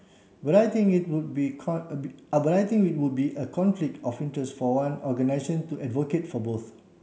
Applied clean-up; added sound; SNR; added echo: none; none; none; none.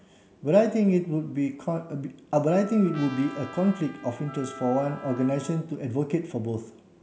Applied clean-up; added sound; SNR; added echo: none; Wind instrument, woodwind instrument + Trumpet; 17 dB; none.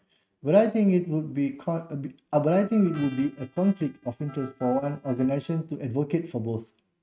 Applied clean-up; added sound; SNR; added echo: neural mask model RNNoise.